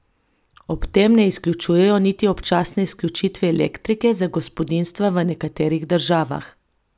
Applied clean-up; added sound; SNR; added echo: none; none; none; none.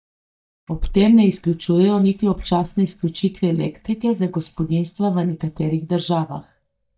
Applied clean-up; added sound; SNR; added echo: neural mask model DeepFilterNet 3.